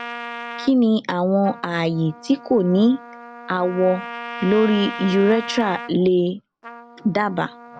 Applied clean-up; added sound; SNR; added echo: none; Trumpet; 14 dB; none.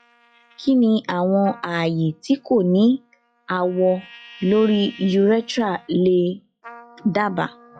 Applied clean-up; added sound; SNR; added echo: classical method log-MMSE.